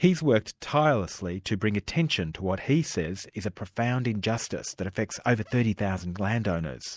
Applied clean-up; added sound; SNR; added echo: none; none; none; none.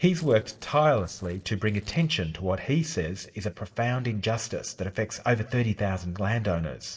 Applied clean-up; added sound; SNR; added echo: neural separator model SepFormer DNS4.